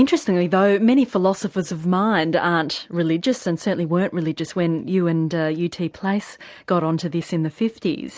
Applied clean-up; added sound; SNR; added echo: none; none; none; none.